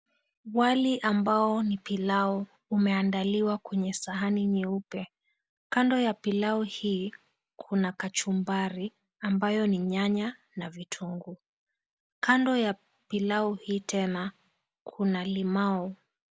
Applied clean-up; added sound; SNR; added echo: none; none; none; none.